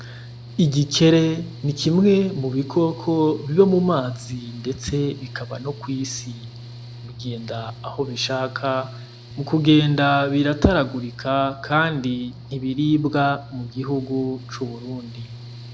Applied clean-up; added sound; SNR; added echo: none; Mechanical fan / Engine; 15 dB; none.